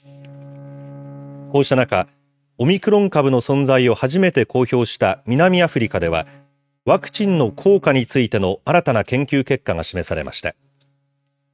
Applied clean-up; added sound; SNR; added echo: neural mask model RNNoise.